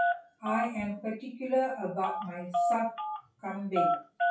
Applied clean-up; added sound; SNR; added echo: classical method WPE with log-MMSE.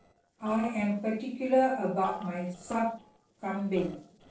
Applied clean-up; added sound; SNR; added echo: neural separator model SepFormer DNS4.